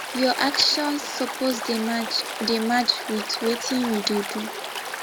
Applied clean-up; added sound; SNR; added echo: none; Stream; 7 dB; none.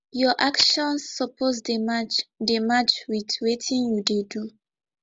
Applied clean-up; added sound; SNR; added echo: none; none; none; none.